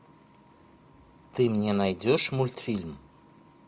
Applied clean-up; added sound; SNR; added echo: none; none; none; none.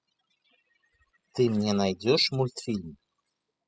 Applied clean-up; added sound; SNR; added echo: classical method spectral subtraction.